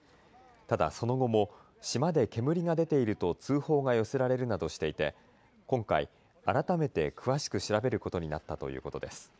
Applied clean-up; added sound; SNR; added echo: none; none; none; none.